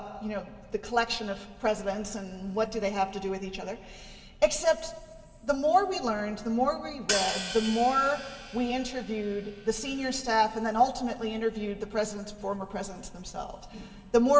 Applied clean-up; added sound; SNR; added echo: none; Hi-hat; 8 dB; reverberation time 2.3 s.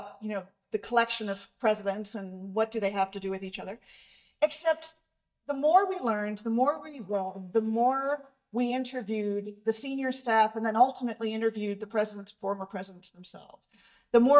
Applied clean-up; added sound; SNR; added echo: neural mask model DeepFilterNet 3.